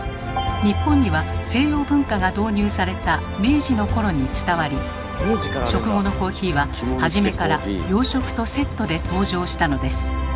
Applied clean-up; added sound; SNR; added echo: none; none; none; none.